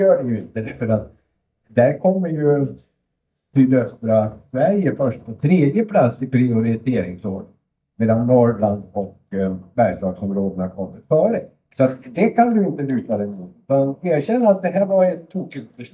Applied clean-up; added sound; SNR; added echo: neural mask model DeepFilterNet 3.